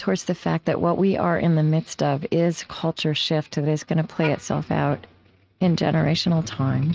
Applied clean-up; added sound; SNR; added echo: neural mask model RNNoise.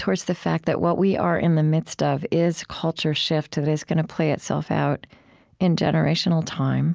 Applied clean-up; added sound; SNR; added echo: none; none; none; none.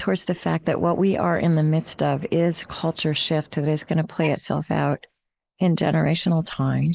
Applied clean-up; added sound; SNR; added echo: neural mask model Resemble Enhance denoiser.